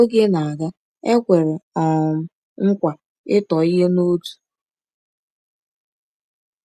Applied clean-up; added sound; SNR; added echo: none; none; none; none.